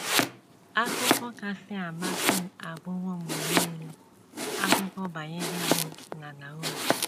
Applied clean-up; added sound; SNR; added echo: none; Domestic sounds, home sounds; -5 dB; none.